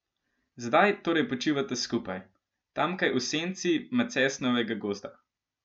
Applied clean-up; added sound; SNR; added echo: none; none; none; none.